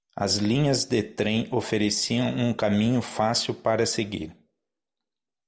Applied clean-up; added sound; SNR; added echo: none; none; none; none.